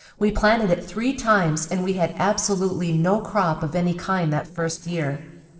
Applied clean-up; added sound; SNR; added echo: neural separator model SepFormer DNS4.